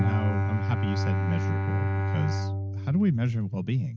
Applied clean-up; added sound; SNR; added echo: neural mask model RNNoise.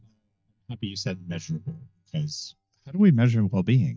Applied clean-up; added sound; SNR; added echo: neural mask model DeepFilterNet 3.